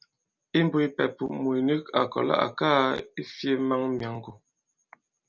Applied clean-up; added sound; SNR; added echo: none; none; none; none.